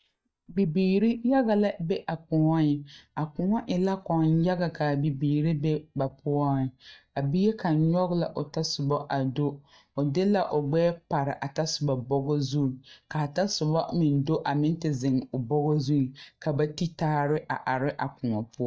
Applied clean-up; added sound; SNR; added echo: neural mask model DeepFilterNet 3.